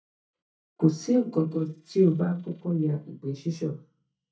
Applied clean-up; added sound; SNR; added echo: neural mask model DeepFilterNet 3.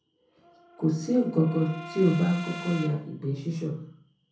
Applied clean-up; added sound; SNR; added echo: none; Brass instrument; 16 dB; reverberation time 0.5 s.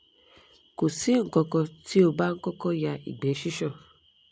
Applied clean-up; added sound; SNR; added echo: none; none; none; none.